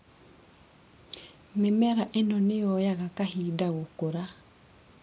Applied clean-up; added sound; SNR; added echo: none; none; none; none.